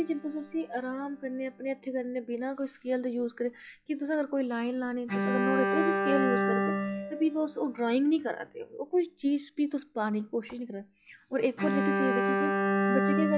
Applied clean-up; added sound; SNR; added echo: classical method log-MMSE.